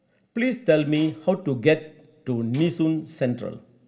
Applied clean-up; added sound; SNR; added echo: none; Tambourine; 18 dB; reverberation time 0.4 s.